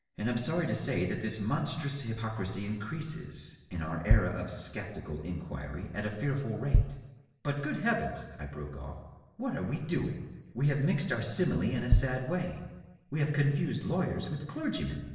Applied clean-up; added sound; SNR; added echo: none; Bass drum; 0 dB; reverberation time 1.0 s.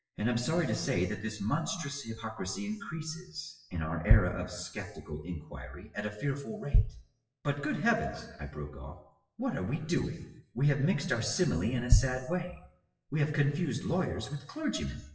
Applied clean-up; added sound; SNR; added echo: classical method WPE with log-MMSE.